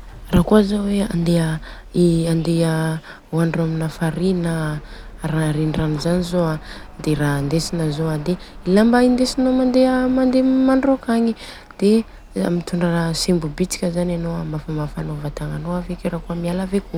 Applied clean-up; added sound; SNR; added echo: none; none; none; none.